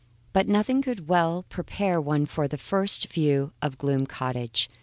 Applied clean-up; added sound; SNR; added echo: none; none; none; none.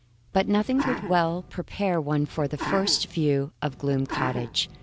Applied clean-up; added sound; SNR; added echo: none; Sneeze; 9 dB; none.